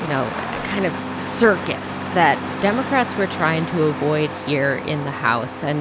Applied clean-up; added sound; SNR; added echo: none; Engine starting; 7 dB; none.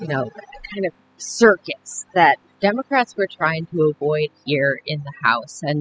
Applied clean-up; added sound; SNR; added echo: classical method spectral subtraction.